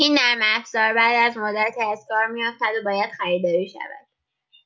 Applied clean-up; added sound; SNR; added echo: none; none; none; none.